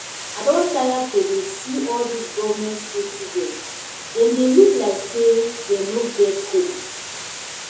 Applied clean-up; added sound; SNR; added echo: none; Water; 12 dB; reverberation time 2.6 s.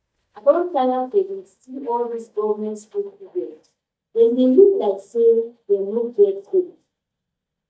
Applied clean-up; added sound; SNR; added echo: neural mask model DeepFilterNet 3.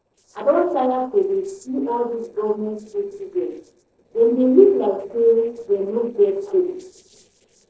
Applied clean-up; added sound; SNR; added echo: neural separator model SepFormer DNS4.